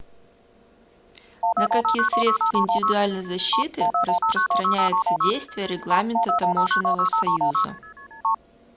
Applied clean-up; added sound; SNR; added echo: none; Telephone; -5 dB; none.